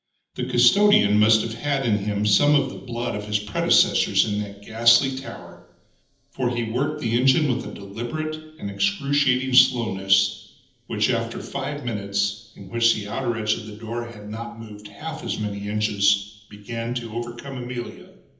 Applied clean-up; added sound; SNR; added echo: none; none; none; reverberation time 0.8 s.